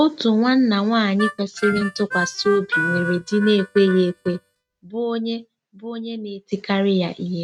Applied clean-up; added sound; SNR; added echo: neural mask model RNNoise.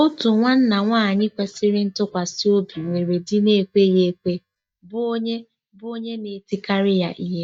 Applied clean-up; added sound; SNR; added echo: neural mask model DeepFilterNet 3.